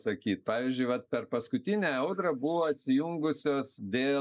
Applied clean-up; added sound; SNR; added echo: neural mask model Resemble Enhance denoiser.